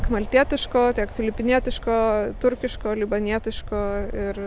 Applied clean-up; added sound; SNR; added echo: none; none; none; none.